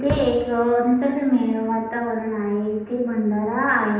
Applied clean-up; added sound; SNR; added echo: none; none; none; reverberation time 0.9 s.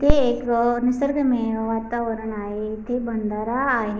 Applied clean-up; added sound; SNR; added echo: none; none; none; none.